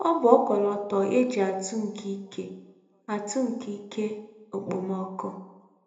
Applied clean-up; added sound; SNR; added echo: none; none; none; reverberation time 0.8 s.